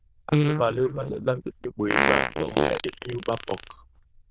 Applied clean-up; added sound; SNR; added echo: neural diffusion model UNIVERSE++.